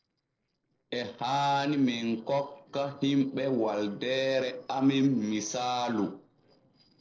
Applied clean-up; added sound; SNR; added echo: neural separator model SepFormer DNS4.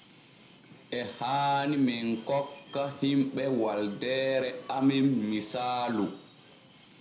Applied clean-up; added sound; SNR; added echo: none; Subway, metro, underground; 19 dB; reverberation time 0.5 s.